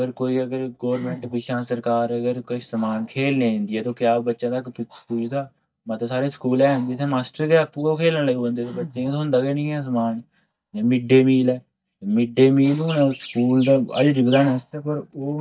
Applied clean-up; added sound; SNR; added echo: neural mask model DeepFilterNet 3.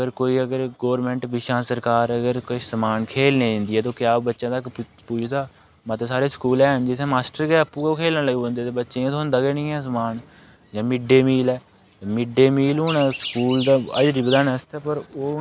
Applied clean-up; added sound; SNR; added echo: none; none; none; none.